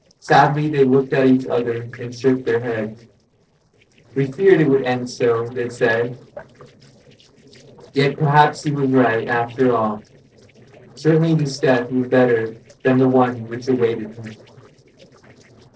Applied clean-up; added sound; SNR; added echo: neural separator model SepFormer DNS4.